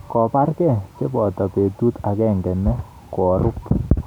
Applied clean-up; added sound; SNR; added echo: none; none; none; none.